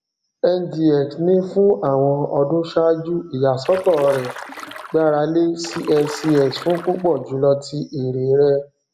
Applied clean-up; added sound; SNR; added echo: none; Stream; 15 dB; none.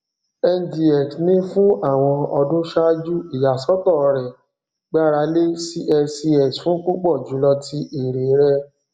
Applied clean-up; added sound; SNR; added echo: none; none; none; none.